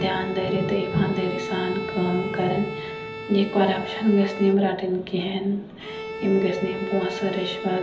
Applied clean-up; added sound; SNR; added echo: none; Bowed string instrument; 9 dB; reverberation time 1.2 s.